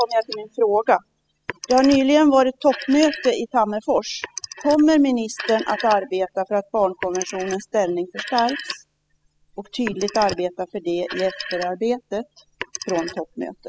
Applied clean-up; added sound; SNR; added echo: classical method spectral subtraction.